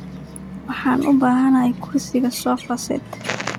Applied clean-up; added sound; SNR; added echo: none; Musical instrument; 15 dB; none.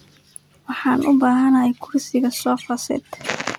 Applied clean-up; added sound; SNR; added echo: none; none; none; none.